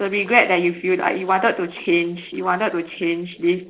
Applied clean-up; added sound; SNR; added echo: neural separator model SepFormer DNS4.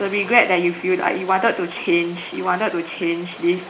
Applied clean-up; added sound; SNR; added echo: none; Stream; 19 dB; reverberation time 0.4 s.